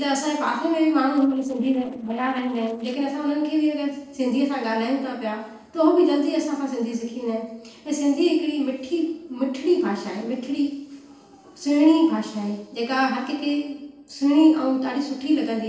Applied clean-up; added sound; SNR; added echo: neural separator model SepFormer DNS4.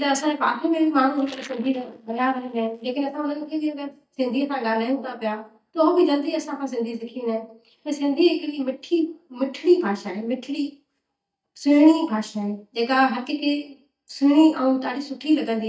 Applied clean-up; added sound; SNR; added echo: neural mask model DeepFilterNet 3.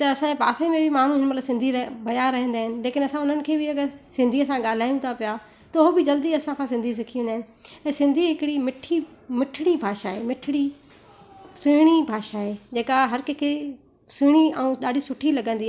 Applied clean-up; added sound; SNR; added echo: none; none; none; none.